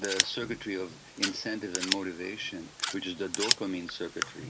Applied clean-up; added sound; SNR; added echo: none; Scissors; -1 dB; none.